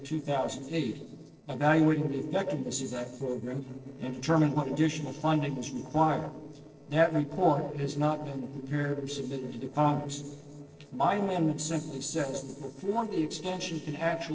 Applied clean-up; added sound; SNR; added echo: neural separator model SepFormer DNS4.